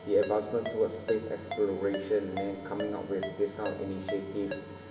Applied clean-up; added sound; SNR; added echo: none; Ringtone; 10 dB; reverberation time 0.8 s.